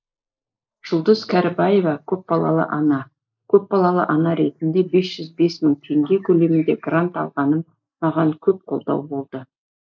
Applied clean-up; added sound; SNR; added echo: neural mask model Resemble Enhance denoiser.